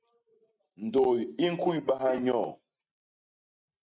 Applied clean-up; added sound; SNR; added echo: neural mask model RNNoise.